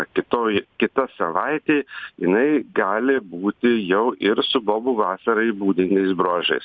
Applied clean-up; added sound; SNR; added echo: none; none; none; none.